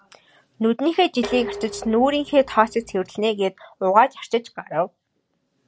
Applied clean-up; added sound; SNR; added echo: none; Dishes, pots, and pans; 15 dB; none.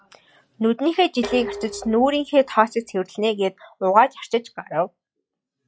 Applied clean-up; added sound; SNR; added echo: classical method log-MMSE.